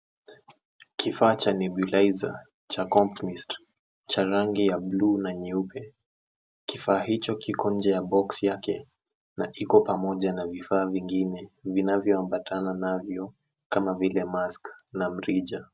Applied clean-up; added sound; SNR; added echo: none; none; none; none.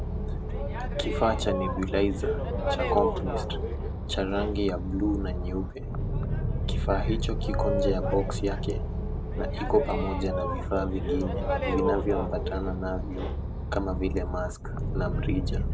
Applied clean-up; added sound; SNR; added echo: none; Boat, Water vehicle; -2 dB; none.